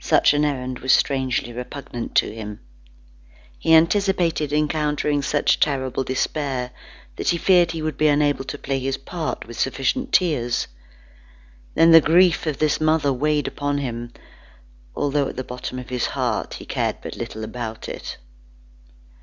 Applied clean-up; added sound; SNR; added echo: none; none; none; none.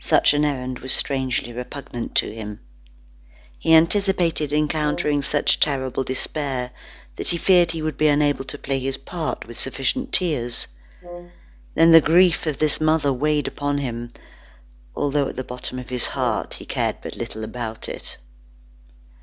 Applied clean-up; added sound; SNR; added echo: none; Brass instrument; 16 dB; none.